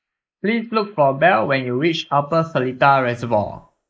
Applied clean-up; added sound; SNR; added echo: neural mask model Resemble Enhance denoiser.